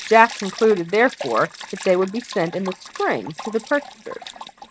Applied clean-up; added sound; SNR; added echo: neural mask model RNNoise.